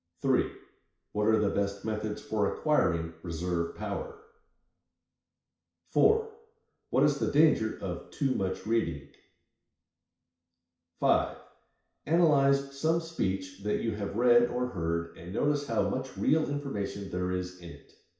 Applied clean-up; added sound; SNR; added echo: none; none; none; reverberation time 0.6 s.